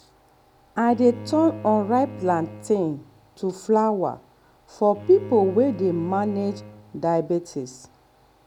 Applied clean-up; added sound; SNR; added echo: none; Bowed string instrument; 17 dB; none.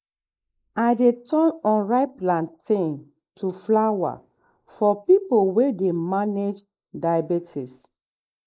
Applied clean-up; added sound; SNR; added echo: neural mask model Resemble Enhance denoiser.